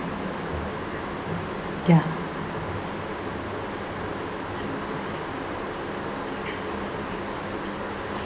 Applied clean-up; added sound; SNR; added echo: none; none; none; none.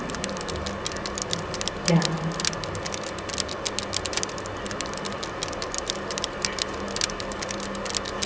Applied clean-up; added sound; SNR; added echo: none; Crushing; 3 dB; reverberation time 1.4 s.